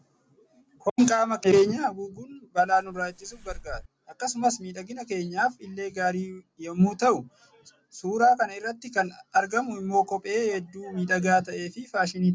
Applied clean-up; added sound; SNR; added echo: none; Fireworks; 16 dB; none.